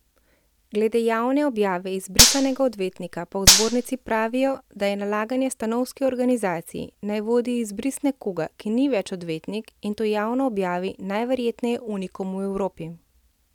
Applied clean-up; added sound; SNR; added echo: none; Gunshot, gunfire; -4 dB; none.